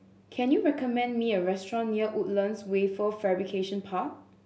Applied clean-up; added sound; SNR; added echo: none; none; none; none.